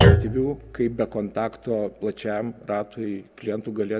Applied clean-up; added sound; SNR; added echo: none; Thump, thud; -2 dB; none.